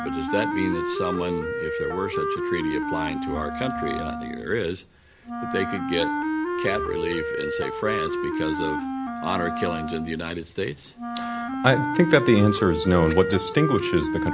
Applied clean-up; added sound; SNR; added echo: none; Wind instrument, woodwind instrument; 2 dB; none.